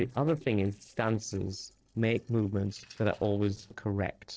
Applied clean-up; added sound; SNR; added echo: neural separator model SepFormer DNS4.